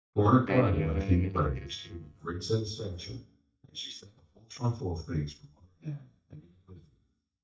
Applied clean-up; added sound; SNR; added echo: neural mask model DeepFilterNet 3.